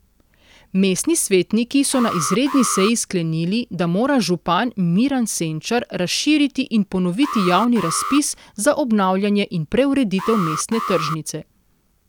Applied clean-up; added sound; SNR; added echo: none; Alarm; 8 dB; none.